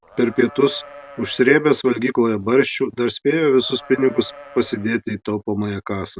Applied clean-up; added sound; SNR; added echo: none; Livestock, farm animals, working animals; 20 dB; none.